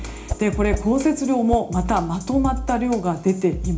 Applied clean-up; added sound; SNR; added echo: none; Whoosh, swoosh, swish; 9 dB; reverberation time 0.4 s.